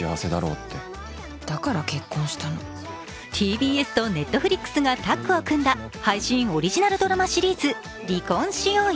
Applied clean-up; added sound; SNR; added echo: none; none; none; none.